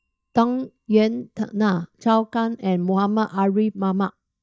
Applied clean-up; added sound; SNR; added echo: neural mask model DeepFilterNet 3.